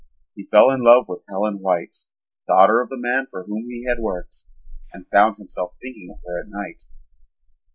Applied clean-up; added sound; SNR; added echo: neural mask model Resemble Enhance denoiser.